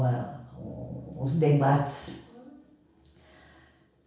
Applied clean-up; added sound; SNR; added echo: none; none; none; reverberation time 0.6 s.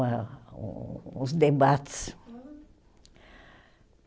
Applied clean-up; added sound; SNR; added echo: none; none; none; none.